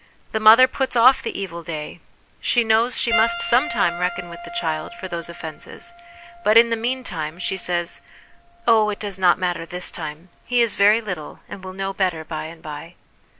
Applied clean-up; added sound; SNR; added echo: none; Piano; 13 dB; none.